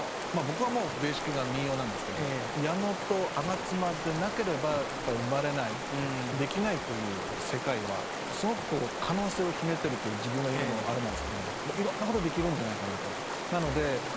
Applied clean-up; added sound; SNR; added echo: none; Stream; 3 dB; none.